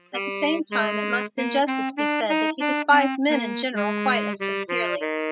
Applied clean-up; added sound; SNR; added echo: classical method spectral subtraction.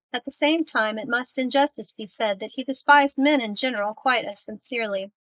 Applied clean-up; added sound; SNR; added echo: neural mask model Resemble Enhance denoiser.